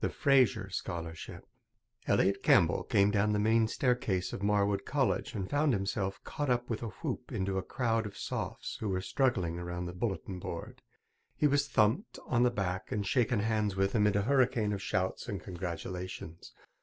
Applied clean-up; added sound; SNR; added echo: none; none; none; none.